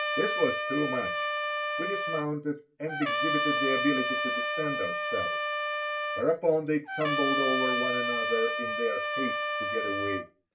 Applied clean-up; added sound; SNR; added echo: none; Trumpet; -1 dB; reverberation time 0.2 s.